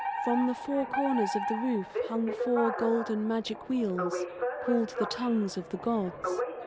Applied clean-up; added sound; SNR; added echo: none; Alarm; 4 dB; none.